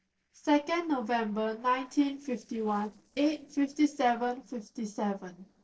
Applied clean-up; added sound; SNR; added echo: neural separator model SepFormer DNS4.